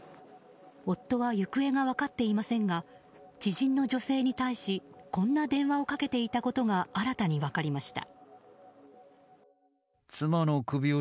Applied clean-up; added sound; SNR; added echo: none; none; none; none.